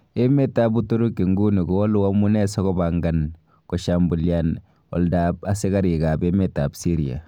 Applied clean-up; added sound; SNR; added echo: none; none; none; none.